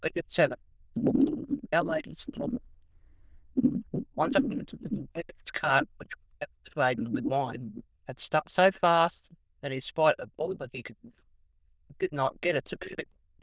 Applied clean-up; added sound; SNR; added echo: neural diffusion model UNIVERSE++.